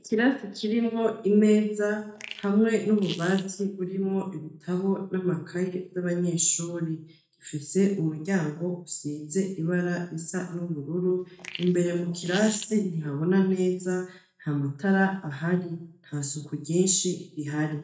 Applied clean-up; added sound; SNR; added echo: neural mask model DeepFilterNet 3.